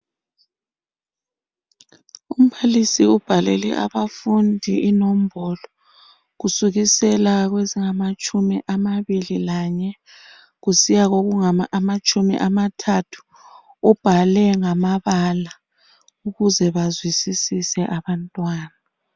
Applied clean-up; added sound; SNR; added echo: none; none; none; none.